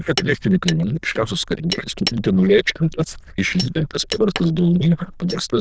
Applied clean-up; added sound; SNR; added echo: neural diffusion model UNIVERSE++.